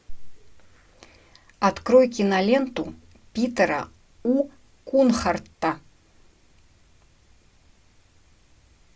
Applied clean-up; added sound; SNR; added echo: none; none; none; none.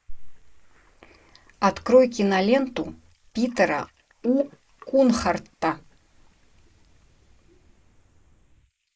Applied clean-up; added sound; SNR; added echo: neural mask model Resemble Enhance denoiser.